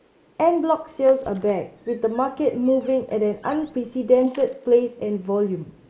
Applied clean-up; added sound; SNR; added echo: neural mask model Resemble Enhance denoiser.